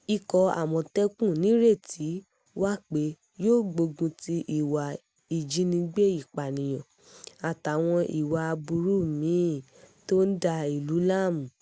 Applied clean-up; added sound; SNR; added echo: none; none; none; none.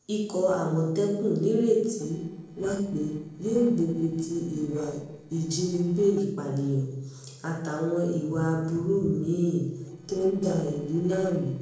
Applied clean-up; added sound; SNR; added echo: neural separator model SepFormer DNS4.